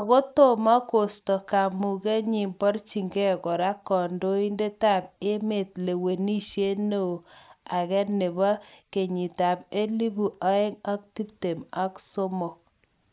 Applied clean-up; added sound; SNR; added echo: none; none; none; none.